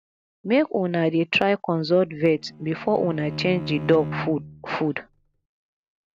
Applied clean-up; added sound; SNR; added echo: none; Bowed string instrument; 11 dB; none.